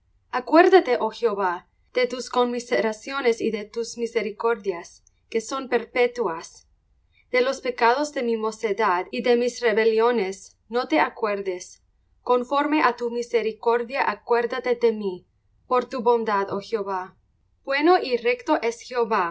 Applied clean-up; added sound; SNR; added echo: none; none; none; none.